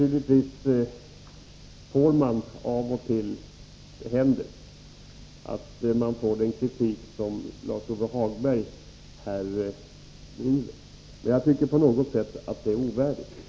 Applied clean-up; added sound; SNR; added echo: none; none; none; none.